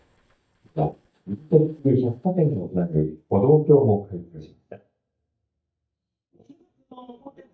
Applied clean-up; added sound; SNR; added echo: neural mask model DeepFilterNet 3.